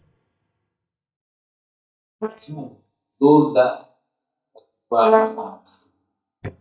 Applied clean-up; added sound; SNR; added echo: neural mask model DeepFilterNet 3.